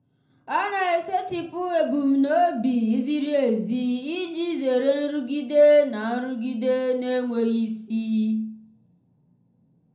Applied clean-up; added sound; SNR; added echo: none; none; none; reverberation time 0.5 s.